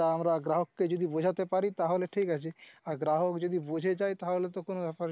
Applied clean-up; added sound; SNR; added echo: none; none; none; none.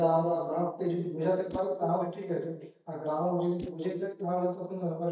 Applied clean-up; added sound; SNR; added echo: neural mask model DeepFilterNet 3.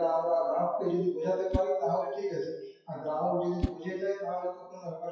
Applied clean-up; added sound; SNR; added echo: classical method WPE with log-MMSE.